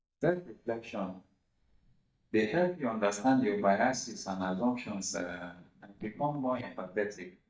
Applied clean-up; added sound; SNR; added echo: neural mask model DeepFilterNet 3.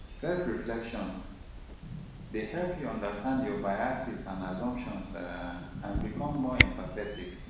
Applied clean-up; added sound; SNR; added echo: none; Camera; 2 dB; reverberation time 0.9 s.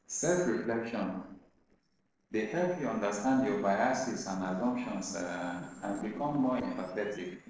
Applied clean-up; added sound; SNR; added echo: neural separator model SepFormer DNS4.